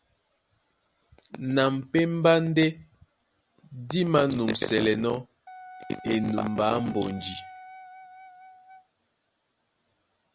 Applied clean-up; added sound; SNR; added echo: none; Wind instrument, woodwind instrument; 18 dB; none.